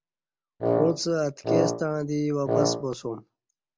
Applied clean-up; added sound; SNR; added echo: none; Wind instrument, woodwind instrument; -2 dB; none.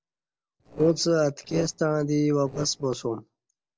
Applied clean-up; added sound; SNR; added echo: neural separator model SepFormer DNS4.